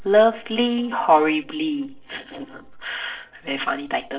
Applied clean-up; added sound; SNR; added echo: neural separator model SepFormer DNS4.